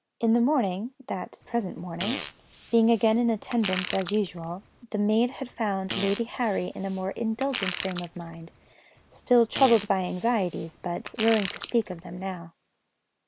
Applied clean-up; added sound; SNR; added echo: none; Fart; 12 dB; none.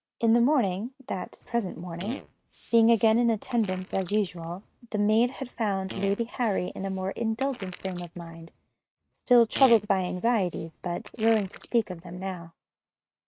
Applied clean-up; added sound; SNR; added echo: neural mask model RNNoise.